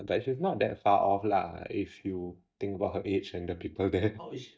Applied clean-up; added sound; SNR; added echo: neural mask model DeepFilterNet 3.